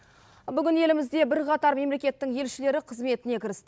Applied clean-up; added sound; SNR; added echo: none; none; none; none.